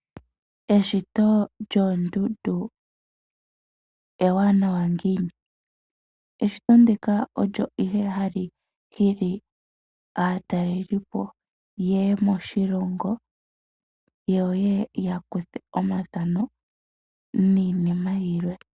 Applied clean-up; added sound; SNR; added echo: none; none; none; none.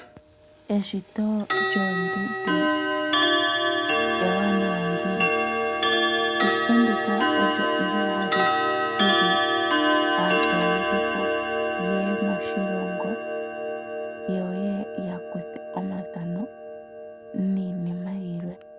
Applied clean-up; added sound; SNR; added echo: none; Clock; -5 dB; none.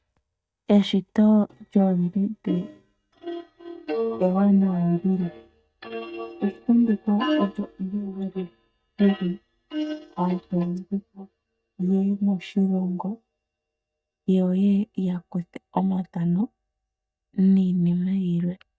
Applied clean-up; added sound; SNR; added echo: neural mask model DeepFilterNet 3.